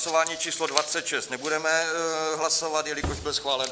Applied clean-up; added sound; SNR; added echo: none; Slam; 16 dB; none.